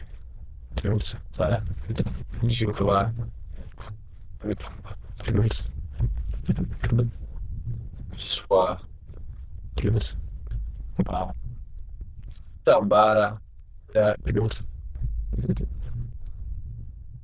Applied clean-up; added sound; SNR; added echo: neural diffusion model UNIVERSE++.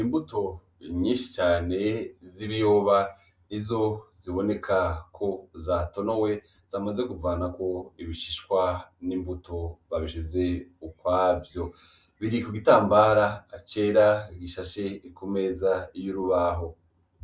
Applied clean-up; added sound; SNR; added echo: none; none; none; none.